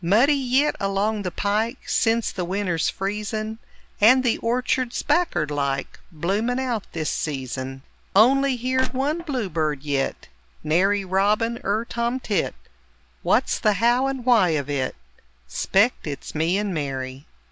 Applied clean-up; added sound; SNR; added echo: none; Crushing; 1 dB; none.